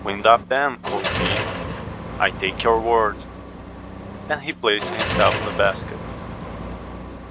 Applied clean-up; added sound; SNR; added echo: none; Car; 5 dB; none.